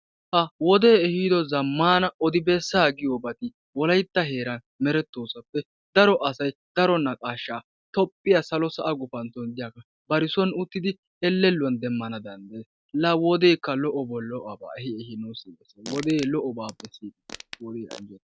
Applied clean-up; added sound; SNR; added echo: none; Fart; 18 dB; none.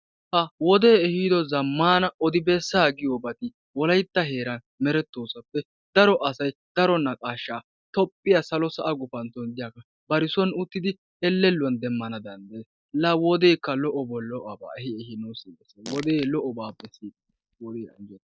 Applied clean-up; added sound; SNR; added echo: neural mask model DeepFilterNet 3.